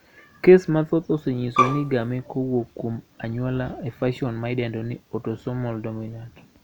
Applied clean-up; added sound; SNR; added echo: none; Bowed string instrument; 0 dB; none.